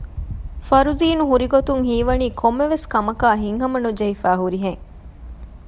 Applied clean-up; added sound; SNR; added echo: none; none; none; none.